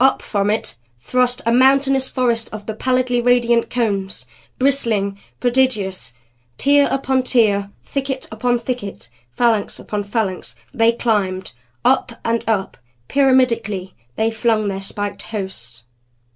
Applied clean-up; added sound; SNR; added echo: none; none; none; none.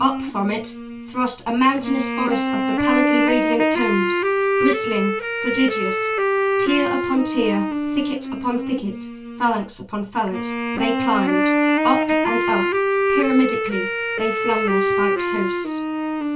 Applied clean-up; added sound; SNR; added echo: none; Wind instrument, woodwind instrument; -2 dB; reverberation time 0.2 s.